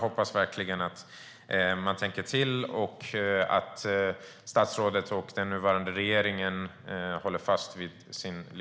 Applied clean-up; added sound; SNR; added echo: none; none; none; none.